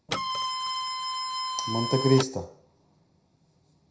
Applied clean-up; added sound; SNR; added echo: none; Printer; 0 dB; reverberation time 0.4 s.